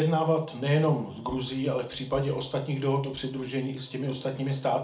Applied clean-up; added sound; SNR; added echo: none; none; none; reverberation time 0.4 s.